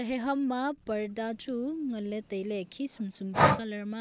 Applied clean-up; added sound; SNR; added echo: neural mask model Resemble Enhance denoiser.